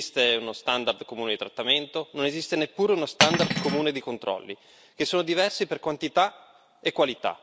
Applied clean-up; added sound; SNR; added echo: none; Cutlery, silverware; -2 dB; none.